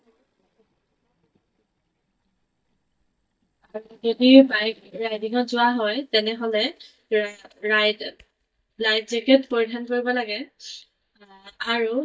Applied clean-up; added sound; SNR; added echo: neural mask model DeepFilterNet 3.